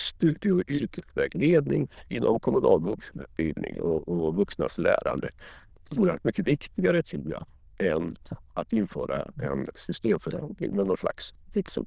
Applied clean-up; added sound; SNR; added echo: neural diffusion model UNIVERSE++.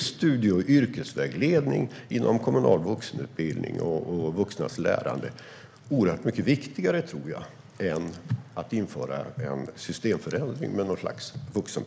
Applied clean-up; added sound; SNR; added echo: none; none; none; none.